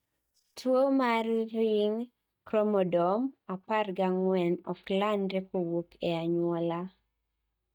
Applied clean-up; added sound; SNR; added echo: neural mask model DeepFilterNet 3.